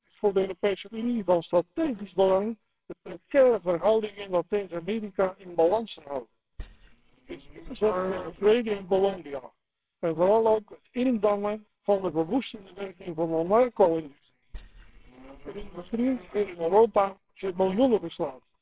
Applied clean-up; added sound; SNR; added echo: neural separator model SepFormer WHAMR!.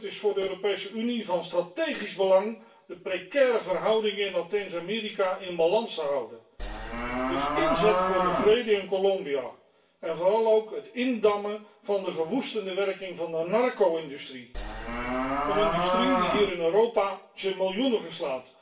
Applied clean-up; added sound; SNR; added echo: none; Livestock, farm animals, working animals; 0 dB; reverberation time 0.3 s.